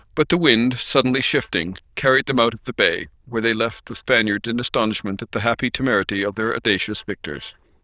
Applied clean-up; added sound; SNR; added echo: neural diffusion model UNIVERSE++.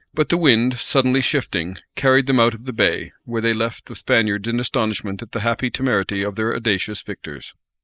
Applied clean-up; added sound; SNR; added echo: neural mask model Resemble Enhance denoiser.